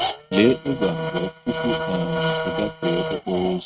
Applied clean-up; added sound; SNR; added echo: neural mask model RNNoise.